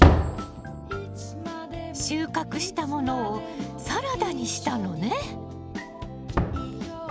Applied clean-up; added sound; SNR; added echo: none; Slam; -2 dB; none.